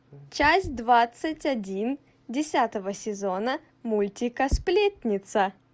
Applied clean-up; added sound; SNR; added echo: none; none; none; none.